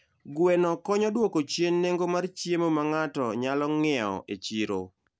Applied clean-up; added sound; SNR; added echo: none; none; none; none.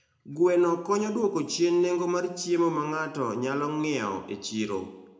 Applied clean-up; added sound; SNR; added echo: none; none; none; reverberation time 0.6 s.